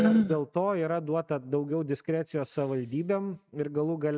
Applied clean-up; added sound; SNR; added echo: neural mask model RNNoise.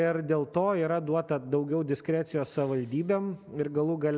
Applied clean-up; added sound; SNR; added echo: none; none; none; none.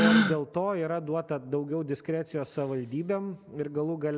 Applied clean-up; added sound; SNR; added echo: none; Gasp; 1 dB; none.